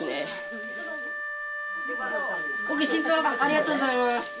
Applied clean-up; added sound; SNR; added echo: none; Wind instrument, woodwind instrument; 4 dB; none.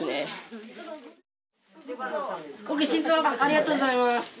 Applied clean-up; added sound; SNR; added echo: none; none; none; none.